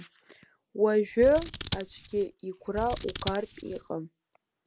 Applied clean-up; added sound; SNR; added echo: none; Scissors; 7 dB; none.